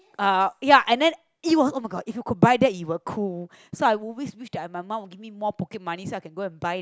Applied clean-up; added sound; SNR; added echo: none; none; none; none.